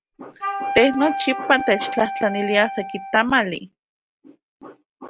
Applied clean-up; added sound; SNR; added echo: none; Wind instrument, woodwind instrument; 7 dB; none.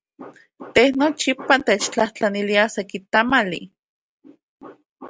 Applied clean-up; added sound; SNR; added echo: none; none; none; none.